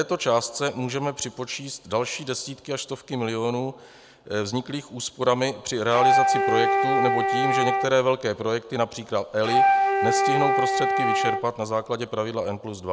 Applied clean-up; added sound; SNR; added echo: none; Wind instrument, woodwind instrument; -4 dB; none.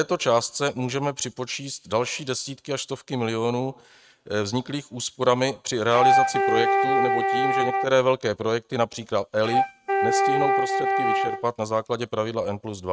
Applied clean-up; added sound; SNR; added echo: neural mask model RNNoise.